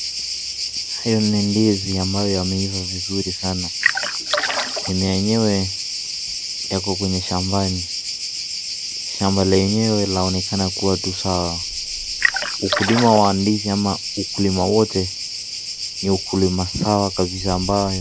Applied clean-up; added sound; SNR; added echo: none; Cricket + Splash, splatter; 4 dB; none.